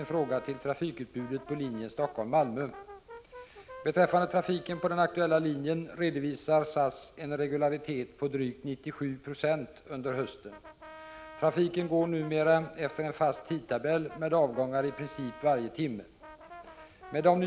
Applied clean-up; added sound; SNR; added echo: none; Brass instrument; 20 dB; none.